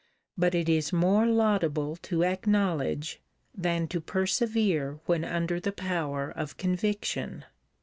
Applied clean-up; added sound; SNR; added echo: none; none; none; none.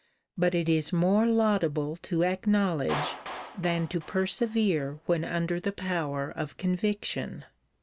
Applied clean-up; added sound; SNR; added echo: none; Clapping; 17 dB; none.